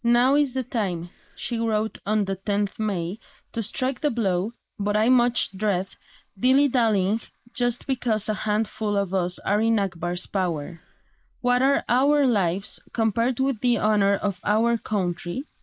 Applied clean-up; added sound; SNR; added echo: neural mask model Resemble Enhance denoiser.